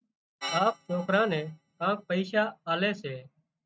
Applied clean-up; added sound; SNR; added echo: neural mask model RNNoise.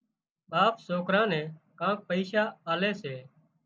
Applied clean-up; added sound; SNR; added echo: none; none; none; none.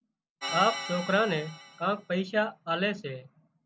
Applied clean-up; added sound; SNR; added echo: none; Organ; 9 dB; none.